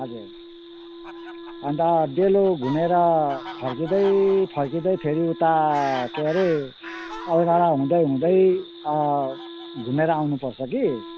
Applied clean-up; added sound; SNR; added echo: none; Fowl + Wind instrument, woodwind instrument; 15 dB; none.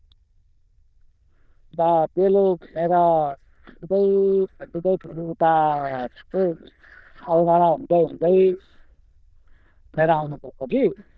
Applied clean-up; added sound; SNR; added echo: neural diffusion model UNIVERSE++.